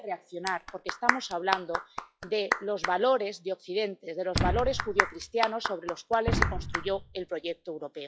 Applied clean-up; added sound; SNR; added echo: classical method log-MMSE.